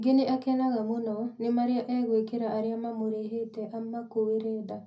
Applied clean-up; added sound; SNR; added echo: none; none; none; reverberation time 0.4 s.